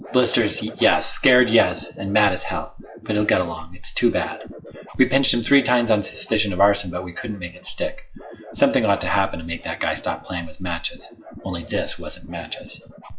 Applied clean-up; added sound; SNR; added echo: classical method log-MMSE.